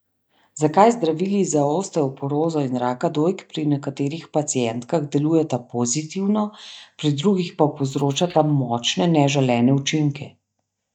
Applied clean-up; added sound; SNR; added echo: neural mask model DeepFilterNet 3.